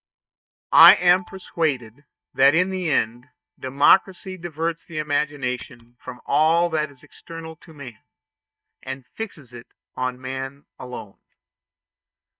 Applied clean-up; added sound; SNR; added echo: neural mask model DeepFilterNet 3.